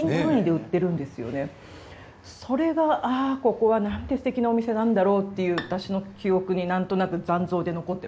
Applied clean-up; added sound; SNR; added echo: none; Bowed string instrument; 18 dB; none.